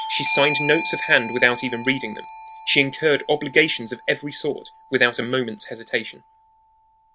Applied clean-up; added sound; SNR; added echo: none; Bell / Doorbell; 11 dB; none.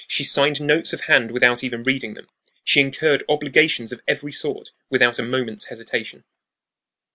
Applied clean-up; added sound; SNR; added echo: none; none; none; none.